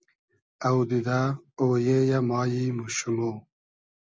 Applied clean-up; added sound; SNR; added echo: none; none; none; none.